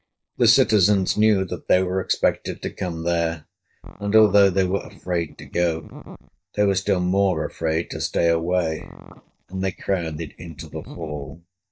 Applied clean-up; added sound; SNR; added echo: neural mask model DeepFilterNet 3.